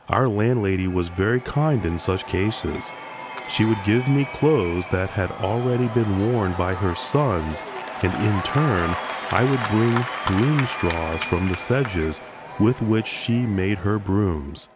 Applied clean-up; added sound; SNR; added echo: none; Applause / Crowd / Cheering; 10 dB; none.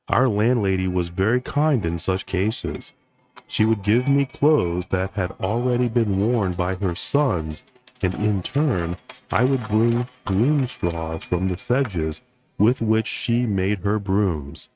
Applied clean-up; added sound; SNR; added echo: neural mask model RNNoise.